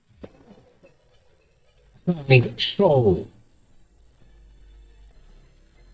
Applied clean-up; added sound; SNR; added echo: neural mask model DeepFilterNet 3.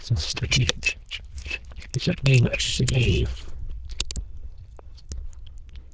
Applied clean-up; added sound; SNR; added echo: neural diffusion model UNIVERSE++.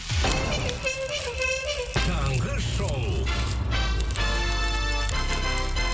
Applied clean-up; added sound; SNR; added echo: none; Crumpling, crinkling; 16 dB; none.